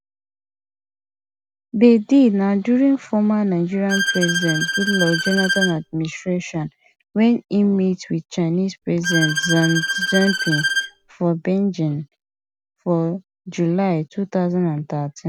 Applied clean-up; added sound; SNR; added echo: none; Bowed string instrument; 3 dB; none.